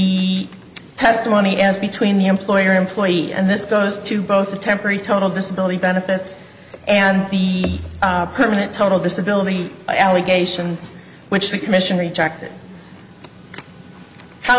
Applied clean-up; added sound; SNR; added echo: none; none; none; none.